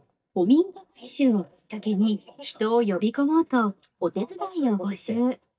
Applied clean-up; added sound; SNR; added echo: neural mask model DeepFilterNet 3.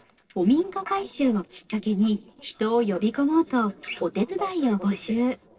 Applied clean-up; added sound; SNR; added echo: neural separator model SepFormer DNS4.